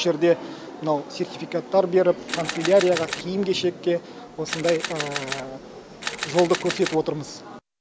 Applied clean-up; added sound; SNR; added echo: none; Camera; 9 dB; none.